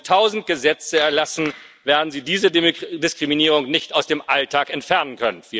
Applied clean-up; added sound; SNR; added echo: none; none; none; none.